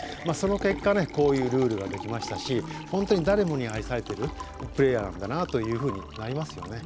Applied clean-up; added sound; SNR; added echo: none; Liquid; 12 dB; none.